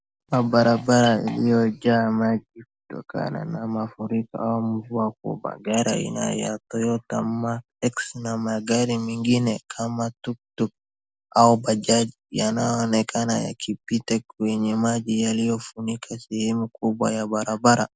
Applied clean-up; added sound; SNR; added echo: none; Fart; 16 dB; none.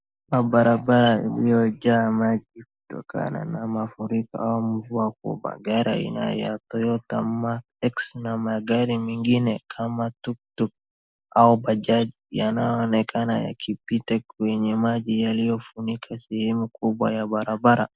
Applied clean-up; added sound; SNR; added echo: neural mask model Resemble Enhance denoiser.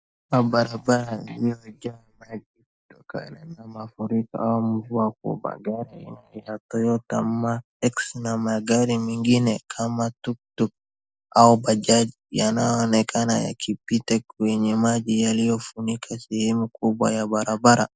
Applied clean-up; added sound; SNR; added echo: neural mask model DeepFilterNet 3.